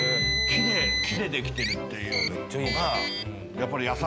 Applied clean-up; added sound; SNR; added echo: none; Car; 1 dB; none.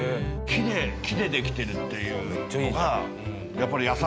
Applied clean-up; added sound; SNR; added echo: none; none; none; none.